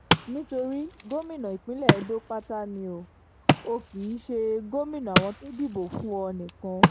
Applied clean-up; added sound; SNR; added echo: none; Wood; -3 dB; none.